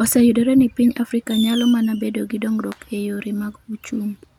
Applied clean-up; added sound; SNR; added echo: none; Fireworks; 17 dB; none.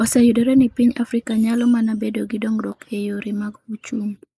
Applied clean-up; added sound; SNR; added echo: neural mask model Resemble Enhance denoiser.